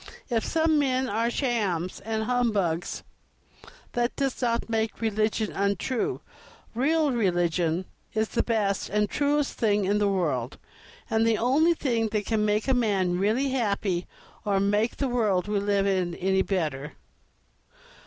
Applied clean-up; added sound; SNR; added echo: none; none; none; none.